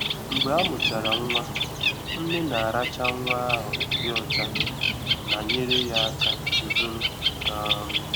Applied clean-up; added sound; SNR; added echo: none; Bird; -4 dB; none.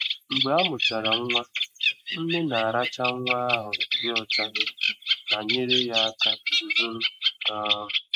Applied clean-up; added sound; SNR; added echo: neural mask model Resemble Enhance denoiser.